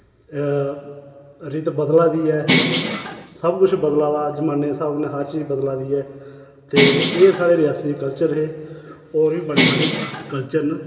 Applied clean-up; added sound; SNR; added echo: none; Bell; 0 dB; reverberation time 2.4 s.